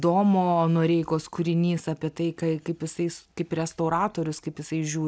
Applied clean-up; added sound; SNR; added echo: none; none; none; none.